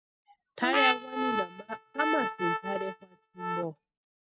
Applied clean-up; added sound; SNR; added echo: neural mask model RNNoise.